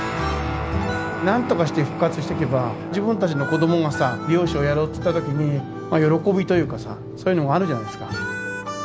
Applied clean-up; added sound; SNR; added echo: none; Guitar; 10 dB; none.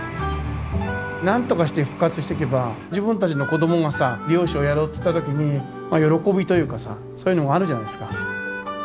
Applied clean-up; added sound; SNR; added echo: none; none; none; none.